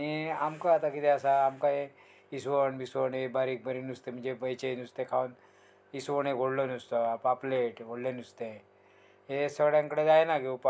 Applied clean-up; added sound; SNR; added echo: none; none; none; none.